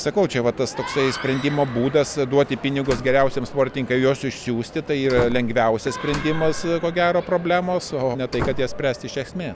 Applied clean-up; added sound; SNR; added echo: none; Slam; 10 dB; none.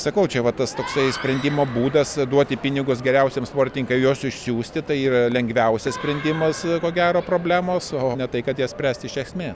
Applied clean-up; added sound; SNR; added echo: none; none; none; none.